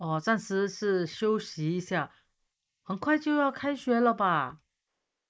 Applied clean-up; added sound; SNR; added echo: neural mask model Resemble Enhance denoiser.